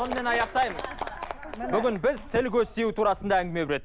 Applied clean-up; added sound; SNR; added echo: none; Thunderstorm; 17 dB; none.